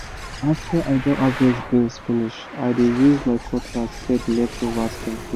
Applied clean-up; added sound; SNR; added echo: none; Traffic noise, roadway noise + Bird; 12 dB; none.